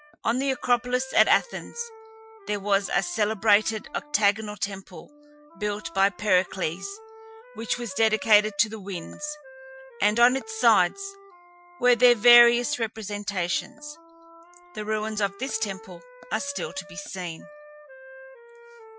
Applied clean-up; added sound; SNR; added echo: classical method Wiener filter.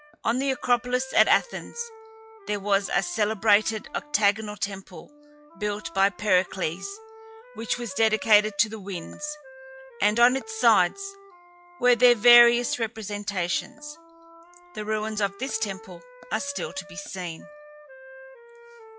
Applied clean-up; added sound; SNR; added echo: classical method log-MMSE.